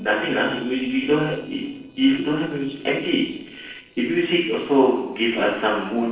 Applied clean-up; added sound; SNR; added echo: neural separator model SepFormer DNS4.